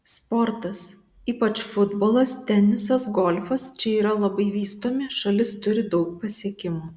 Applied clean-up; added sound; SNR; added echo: none; none; none; none.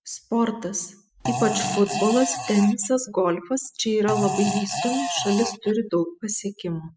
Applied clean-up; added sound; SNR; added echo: classical method spectral subtraction.